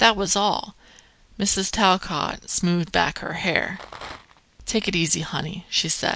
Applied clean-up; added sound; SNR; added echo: none; Rattle; 16 dB; none.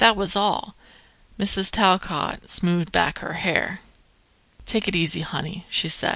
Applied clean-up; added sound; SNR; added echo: none; none; none; none.